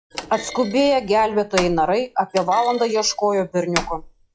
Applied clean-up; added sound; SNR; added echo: classical method log-MMSE.